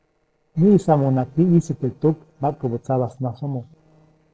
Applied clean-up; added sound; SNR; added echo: neural separator model SepFormer DNS4.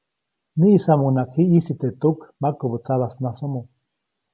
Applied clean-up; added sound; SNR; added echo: none; none; none; none.